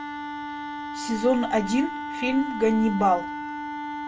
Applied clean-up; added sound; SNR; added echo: none; Wind instrument, woodwind instrument; 7 dB; reverberation time 0.2 s.